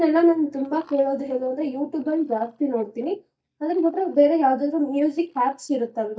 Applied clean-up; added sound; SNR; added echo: neural mask model DeepFilterNet 3.